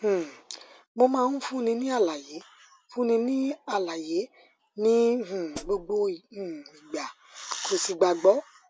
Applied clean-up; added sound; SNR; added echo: none; Hi-hat; 14 dB; none.